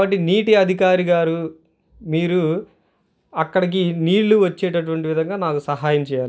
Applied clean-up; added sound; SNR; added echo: none; none; none; none.